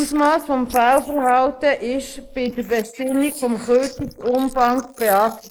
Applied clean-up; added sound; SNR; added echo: neural mask model Resemble Enhance denoiser.